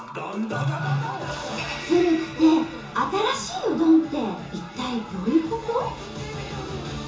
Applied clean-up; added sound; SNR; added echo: none; none; none; reverberation time 0.7 s.